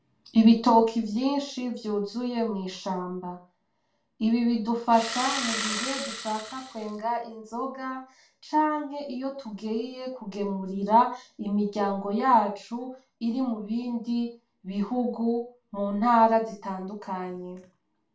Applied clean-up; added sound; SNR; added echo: none; Engine starting; 6 dB; reverberation time 0.3 s.